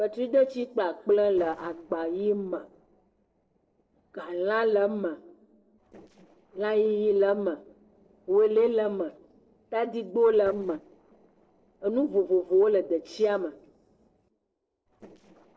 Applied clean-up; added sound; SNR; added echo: neural separator model SepFormer DNS4.